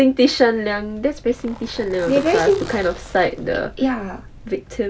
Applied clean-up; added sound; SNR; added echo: none; Zipper (clothing); 17 dB; none.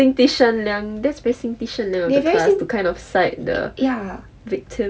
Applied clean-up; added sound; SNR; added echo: none; none; none; none.